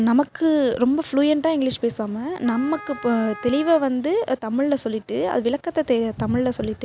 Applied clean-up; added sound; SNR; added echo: none; Wind instrument, woodwind instrument; 18 dB; none.